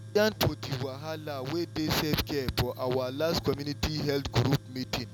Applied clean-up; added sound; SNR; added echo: none; Tools; 14 dB; none.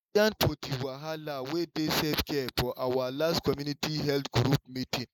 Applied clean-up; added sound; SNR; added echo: neural mask model Resemble Enhance denoiser.